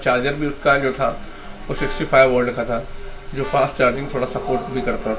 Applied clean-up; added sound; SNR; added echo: none; Brass instrument; 19 dB; reverberation time 0.2 s.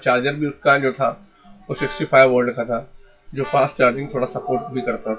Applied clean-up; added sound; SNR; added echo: classical method WPE with log-MMSE.